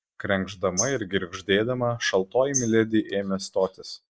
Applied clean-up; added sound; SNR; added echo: neural mask model Resemble Enhance denoiser.